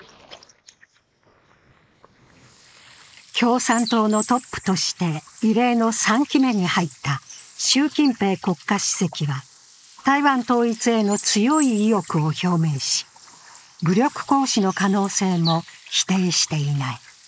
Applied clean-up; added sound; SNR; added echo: neural mask model Resemble Enhance denoiser.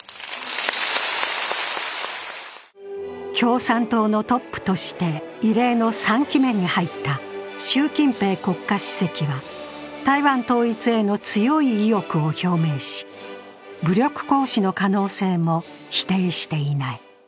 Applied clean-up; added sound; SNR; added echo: none; none; none; none.